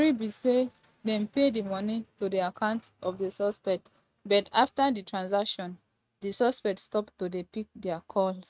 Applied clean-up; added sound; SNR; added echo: neural mask model RNNoise.